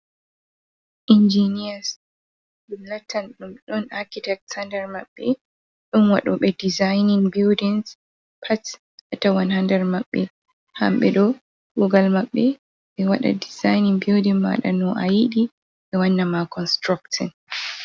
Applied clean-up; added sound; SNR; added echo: none; none; none; none.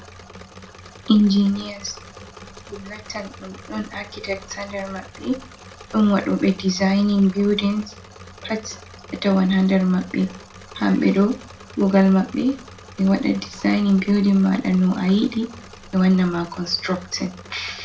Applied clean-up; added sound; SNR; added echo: none; Engine / Mechanisms; 20 dB; reverberation time 0.3 s.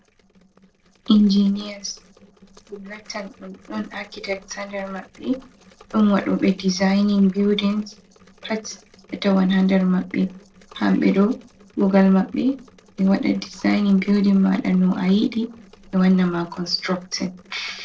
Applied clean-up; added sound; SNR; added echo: neural separator model SepFormer DNS4.